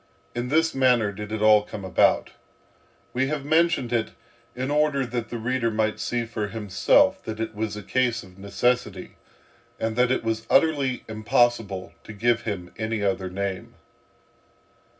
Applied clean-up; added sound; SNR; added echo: none; none; none; reverberation time 0.4 s.